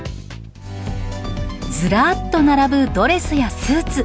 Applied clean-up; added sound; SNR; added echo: none; none; none; none.